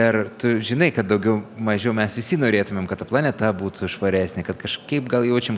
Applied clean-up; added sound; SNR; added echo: none; none; none; none.